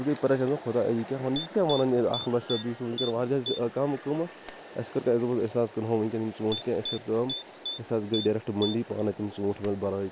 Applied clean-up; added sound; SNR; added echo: none; Typing; 11 dB; none.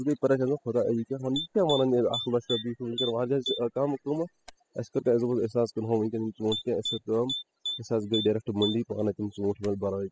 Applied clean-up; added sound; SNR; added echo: classical method spectral subtraction.